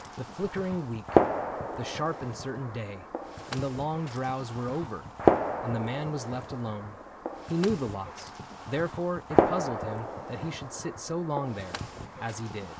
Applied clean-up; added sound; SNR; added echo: none; Gunshot, gunfire; -2 dB; none.